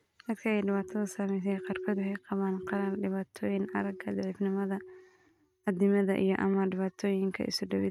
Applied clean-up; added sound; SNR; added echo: neural mask model RNNoise.